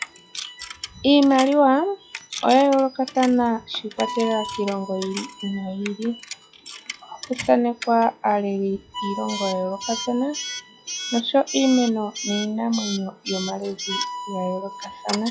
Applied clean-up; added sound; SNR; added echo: classical method log-MMSE.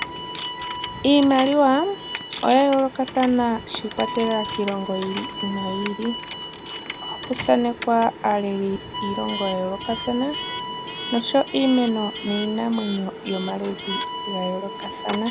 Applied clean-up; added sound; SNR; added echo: none; Bowed string instrument + Coin (dropping) / Alarm; 7 dB; none.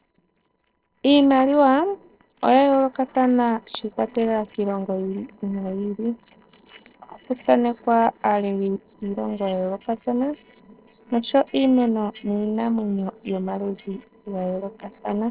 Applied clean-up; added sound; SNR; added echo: neural separator model SepFormer DNS4.